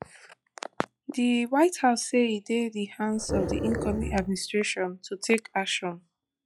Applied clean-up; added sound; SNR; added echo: classical method log-MMSE.